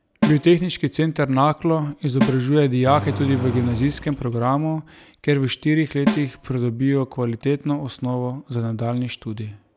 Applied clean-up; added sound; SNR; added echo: none; Engine + Snare drum; 7 dB; none.